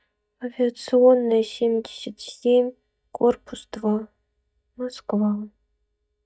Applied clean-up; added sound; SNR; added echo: neural mask model DeepFilterNet 3.